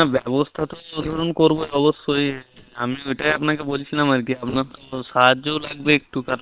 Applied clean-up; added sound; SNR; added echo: neural separator model SepFormer WHAM!.